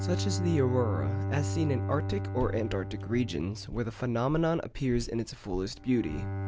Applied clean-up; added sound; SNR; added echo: none; Bowed string instrument; 4 dB; none.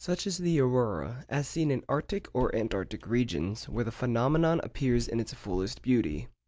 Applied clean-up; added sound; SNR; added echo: none; none; none; none.